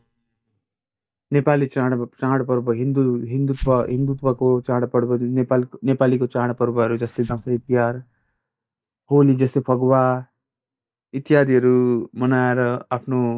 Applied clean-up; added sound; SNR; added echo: neural mask model DeepFilterNet 3.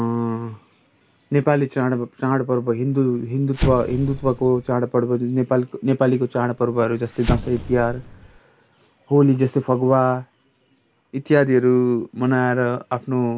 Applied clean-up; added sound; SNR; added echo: none; Explosion; 8 dB; none.